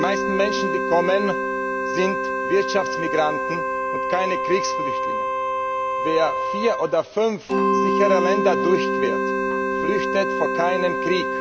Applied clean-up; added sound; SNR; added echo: none; Mallet percussion + Wind instrument, woodwind instrument; -1 dB; none.